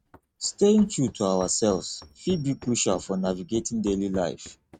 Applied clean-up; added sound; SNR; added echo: neural mask model RNNoise.